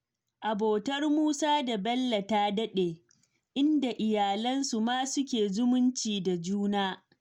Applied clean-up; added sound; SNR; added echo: none; none; none; none.